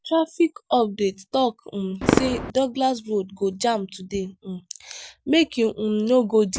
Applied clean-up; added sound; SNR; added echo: none; Fireworks; 9 dB; none.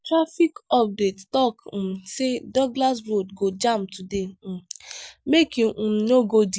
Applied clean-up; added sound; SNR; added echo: none; none; none; none.